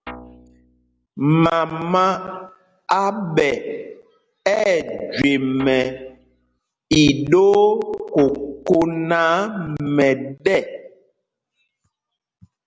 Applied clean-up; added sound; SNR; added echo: none; Guitar; 20 dB; none.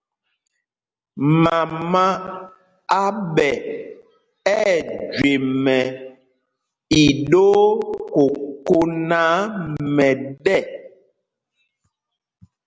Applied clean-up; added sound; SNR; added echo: none; none; none; none.